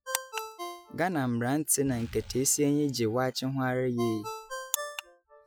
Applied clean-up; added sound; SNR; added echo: classical method Wiener filter.